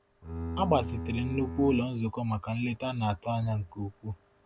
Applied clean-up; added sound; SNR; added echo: none; Bowed string instrument; 6 dB; none.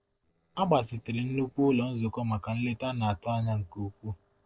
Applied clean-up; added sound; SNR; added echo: neural separator model SepFormer DNS4.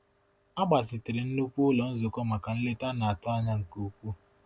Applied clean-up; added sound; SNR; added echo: none; none; none; none.